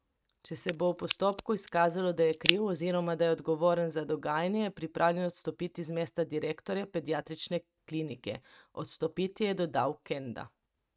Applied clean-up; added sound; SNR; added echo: neural mask model RNNoise.